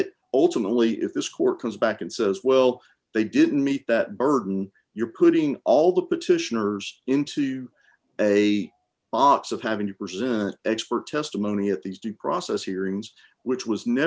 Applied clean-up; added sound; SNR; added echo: none; none; none; none.